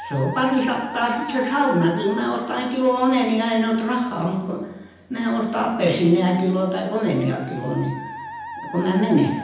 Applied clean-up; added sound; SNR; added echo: none; Musical instrument; 14 dB; reverberation time 0.9 s.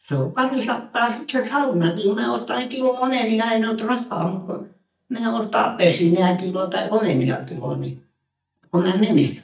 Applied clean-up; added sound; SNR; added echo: neural mask model DeepFilterNet 3.